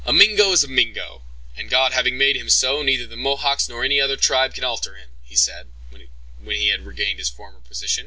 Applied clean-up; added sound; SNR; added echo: none; none; none; none.